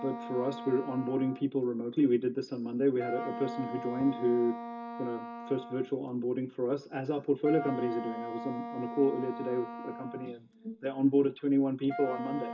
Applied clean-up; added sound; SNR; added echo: none; Wind instrument, woodwind instrument; 10 dB; reverberation time 0.2 s.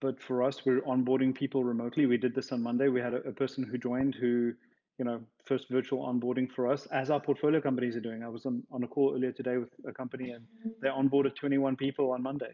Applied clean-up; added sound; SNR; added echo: none; none; none; none.